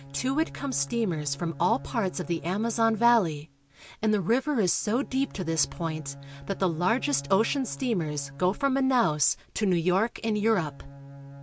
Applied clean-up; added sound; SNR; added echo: none; Bowed string instrument; 18 dB; none.